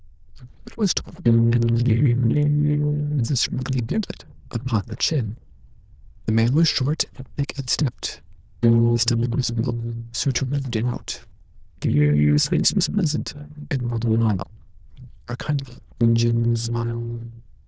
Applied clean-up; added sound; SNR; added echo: neural diffusion model UNIVERSE++.